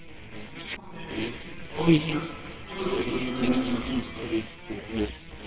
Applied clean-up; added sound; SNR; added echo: neural separator model SepFormer WHAMR!.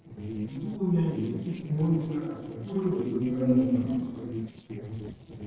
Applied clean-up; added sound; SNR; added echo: neural separator model SepFormer DNS4.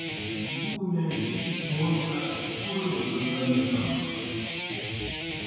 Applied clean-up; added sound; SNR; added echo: none; Guitar; 2 dB; reverberation time 2.0 s.